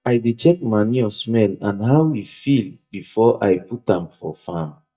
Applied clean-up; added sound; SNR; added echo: neural mask model DeepFilterNet 3.